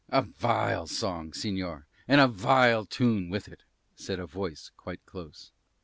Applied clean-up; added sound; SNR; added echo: none; none; none; none.